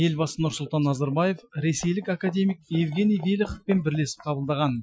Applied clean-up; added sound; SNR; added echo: classical method Wiener filter.